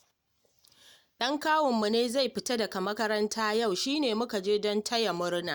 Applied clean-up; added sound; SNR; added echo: none; none; none; none.